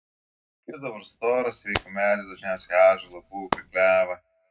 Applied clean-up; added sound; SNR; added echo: none; Hands; 11 dB; reverberation time 0.3 s.